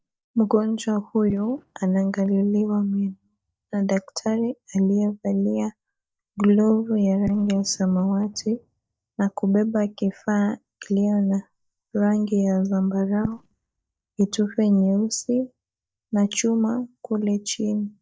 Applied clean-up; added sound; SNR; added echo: neural mask model DeepFilterNet 3.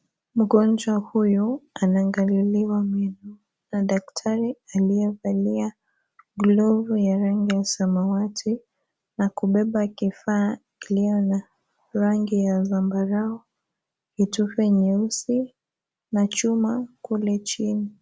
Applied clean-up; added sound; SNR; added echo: none; none; none; none.